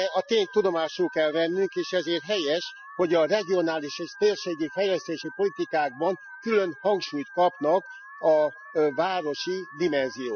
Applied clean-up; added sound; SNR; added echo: classical method spectral subtraction.